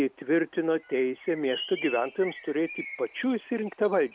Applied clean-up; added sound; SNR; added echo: none; Bird; 15 dB; none.